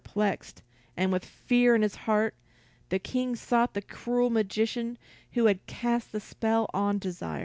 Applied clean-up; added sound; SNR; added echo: none; none; none; none.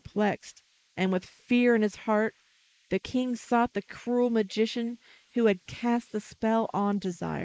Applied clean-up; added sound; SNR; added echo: neural mask model Resemble Enhance denoiser.